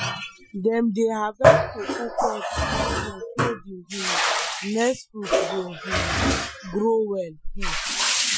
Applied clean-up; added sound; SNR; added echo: classical method Wiener filter.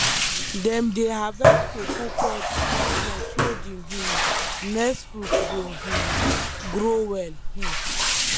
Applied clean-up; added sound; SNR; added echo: none; Bathtub (filling or washing); -4 dB; none.